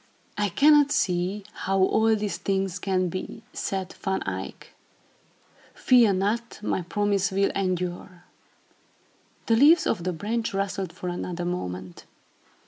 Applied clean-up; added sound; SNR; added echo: none; none; none; none.